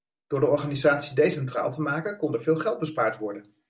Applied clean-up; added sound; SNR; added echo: none; none; none; none.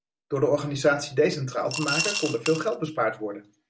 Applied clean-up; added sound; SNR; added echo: none; Coin (dropping) / Glass; 5 dB; none.